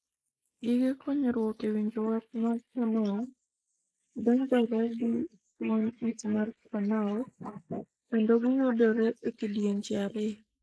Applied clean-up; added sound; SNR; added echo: neural mask model Resemble Enhance denoiser.